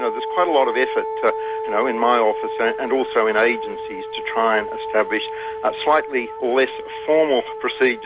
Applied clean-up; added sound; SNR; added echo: none; Wind instrument, woodwind instrument; 7 dB; none.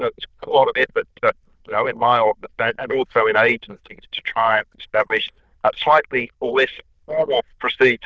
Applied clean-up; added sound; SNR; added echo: neural diffusion model UNIVERSE++.